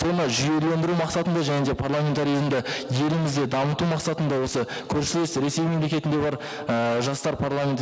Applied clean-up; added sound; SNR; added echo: none; none; none; none.